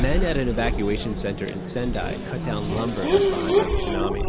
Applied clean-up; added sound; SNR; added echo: none; Race car, auto racing / Accelerating, revving, vroom; -4 dB; none.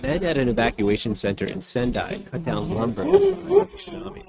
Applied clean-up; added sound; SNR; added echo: neural mask model RNNoise.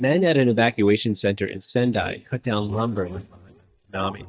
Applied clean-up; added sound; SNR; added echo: neural mask model DeepFilterNet 3.